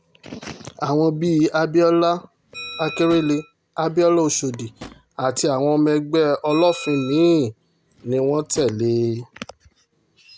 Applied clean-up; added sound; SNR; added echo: none; Drawer open or close + Bell; 20 dB; none.